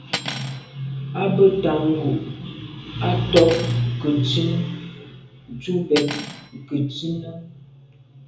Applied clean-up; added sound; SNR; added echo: none; Cutlery, silverware; 13 dB; reverberation time 0.6 s.